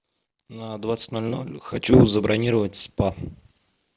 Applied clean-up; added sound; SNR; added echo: none; none; none; none.